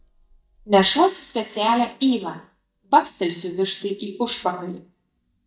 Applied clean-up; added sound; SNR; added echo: neural mask model DeepFilterNet 3.